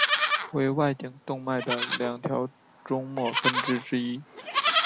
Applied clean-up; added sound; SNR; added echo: none; Livestock, farm animals, working animals; -3 dB; none.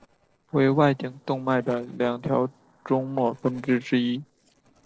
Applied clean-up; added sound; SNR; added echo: neural separator model SepFormer DNS4.